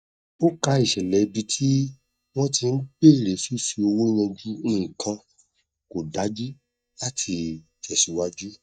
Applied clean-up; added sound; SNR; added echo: neural mask model DeepFilterNet 3.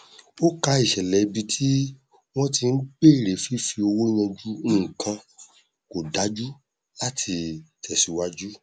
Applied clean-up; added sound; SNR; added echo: none; none; none; none.